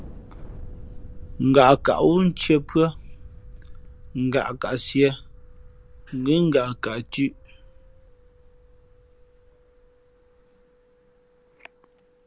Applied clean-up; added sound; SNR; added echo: none; Thunder; 17 dB; none.